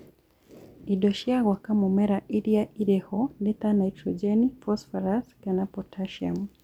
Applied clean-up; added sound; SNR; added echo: none; none; none; none.